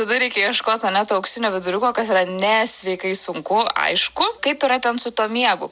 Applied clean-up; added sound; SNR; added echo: none; none; none; none.